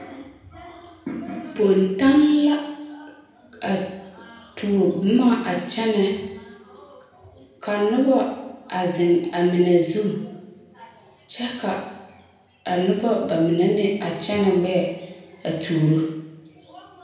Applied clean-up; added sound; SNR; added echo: none; none; none; reverberation time 0.9 s.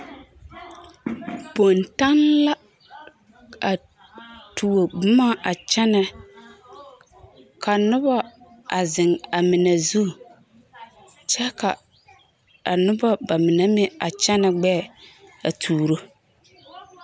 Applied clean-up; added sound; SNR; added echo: none; none; none; none.